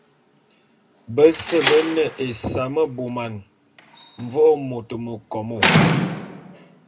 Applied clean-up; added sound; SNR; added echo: none; Slam; 3 dB; reverberation time 0.2 s.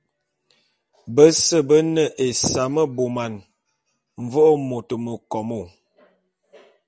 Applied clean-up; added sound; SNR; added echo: none; none; none; none.